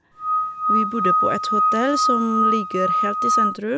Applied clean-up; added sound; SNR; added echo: none; Screech / Glass; -5 dB; none.